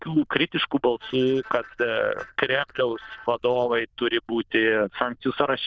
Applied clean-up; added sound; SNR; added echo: neural diffusion model UNIVERSE++.